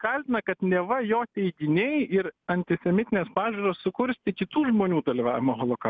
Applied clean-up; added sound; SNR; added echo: none; none; none; none.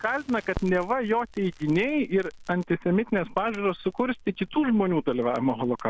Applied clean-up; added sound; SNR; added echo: none; Crackle; 18 dB; none.